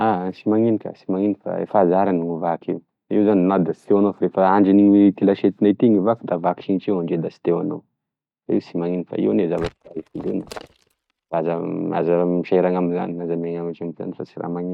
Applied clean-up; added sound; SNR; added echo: neural mask model RNNoise.